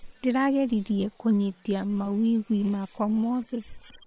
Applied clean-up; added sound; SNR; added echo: neural separator model SepFormer WHAM!.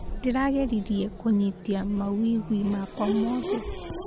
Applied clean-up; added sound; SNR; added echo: none; Race car, auto racing / Accelerating, revving, vroom; 8 dB; none.